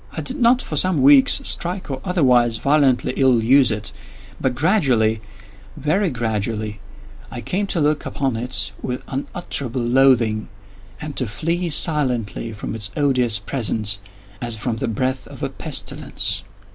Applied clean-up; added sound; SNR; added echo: none; none; none; none.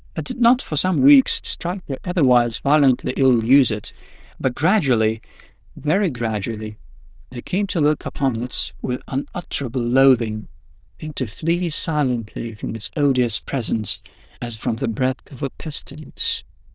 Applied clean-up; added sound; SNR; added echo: neural diffusion model UNIVERSE++.